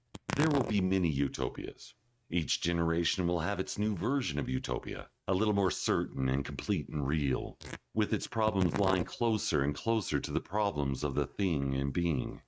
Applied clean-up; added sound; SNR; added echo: neural mask model RNNoise.